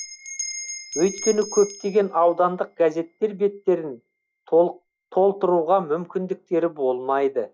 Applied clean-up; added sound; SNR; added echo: classical method log-MMSE.